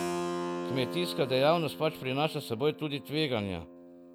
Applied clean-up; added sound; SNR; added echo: none; Keyboard (musical); 7 dB; none.